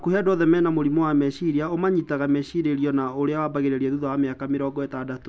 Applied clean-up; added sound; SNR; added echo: none; none; none; none.